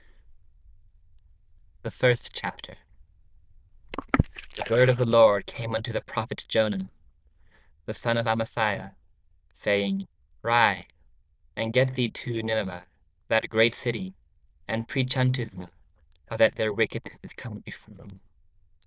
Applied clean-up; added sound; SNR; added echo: neural diffusion model UNIVERSE++.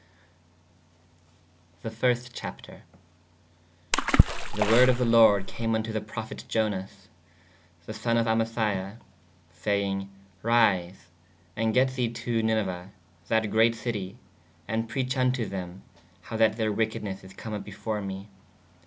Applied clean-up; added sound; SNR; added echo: none; Water / Splash, splatter; -4 dB; none.